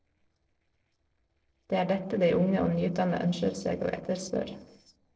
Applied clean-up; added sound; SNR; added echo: neural separator model SepFormer DNS4.